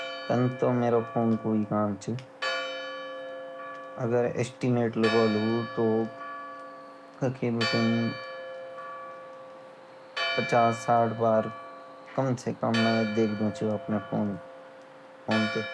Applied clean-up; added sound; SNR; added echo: none; Church bell; 8 dB; none.